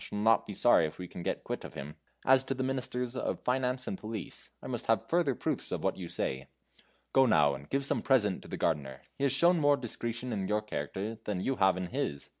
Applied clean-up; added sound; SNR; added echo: none; none; none; none.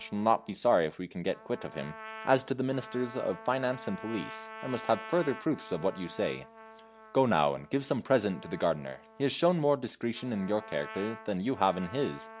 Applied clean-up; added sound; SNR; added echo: none; Trumpet; 16 dB; none.